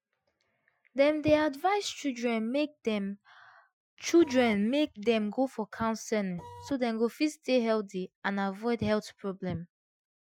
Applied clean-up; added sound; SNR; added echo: classical method Wiener filter.